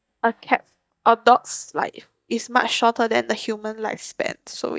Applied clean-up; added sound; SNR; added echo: neural mask model DeepFilterNet 3.